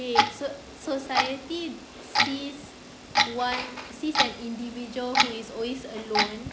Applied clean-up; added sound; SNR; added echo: none; Clock; -4 dB; none.